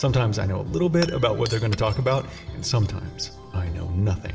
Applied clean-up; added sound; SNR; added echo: none; Shatter / Crushing; 18 dB; reverberation time 1.7 s.